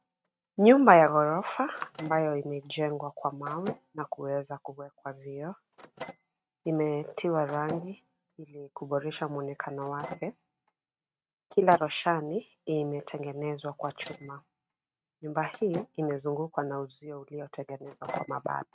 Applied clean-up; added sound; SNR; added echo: neural mask model RNNoise.